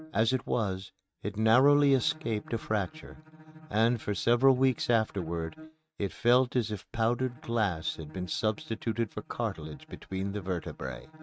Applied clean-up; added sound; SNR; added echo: neural mask model RNNoise.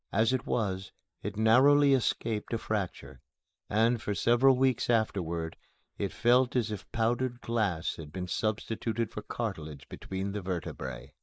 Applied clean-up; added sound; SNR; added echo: neural mask model Resemble Enhance denoiser.